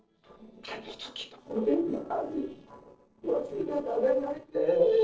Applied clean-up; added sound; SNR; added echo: neural separator model SepFormer DNS4.